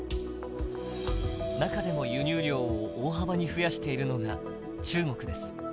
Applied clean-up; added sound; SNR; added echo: none; none; none; none.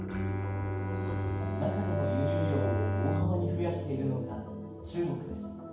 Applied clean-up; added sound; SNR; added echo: none; Bowed string instrument; 0 dB; reverberation time 1.2 s.